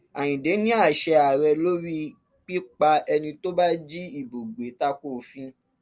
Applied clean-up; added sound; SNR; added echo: none; none; none; none.